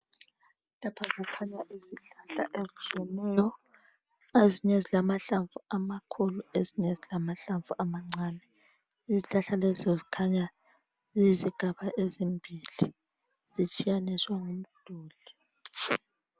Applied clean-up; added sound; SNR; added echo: none; none; none; none.